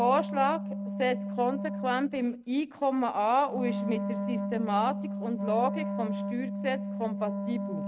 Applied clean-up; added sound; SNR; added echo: neural mask model RNNoise.